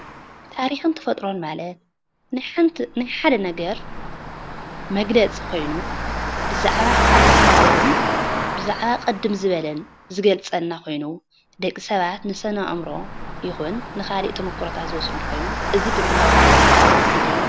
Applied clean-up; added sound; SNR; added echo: none; Engine; -3 dB; none.